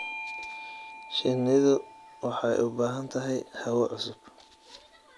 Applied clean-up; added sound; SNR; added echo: none; Bell / Doorbell; 16 dB; none.